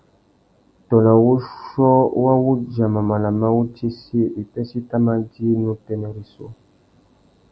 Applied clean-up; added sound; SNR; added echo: none; none; none; none.